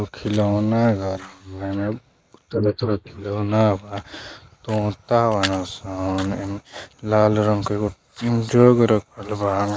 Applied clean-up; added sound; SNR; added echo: neural mask model Resemble Enhance denoiser.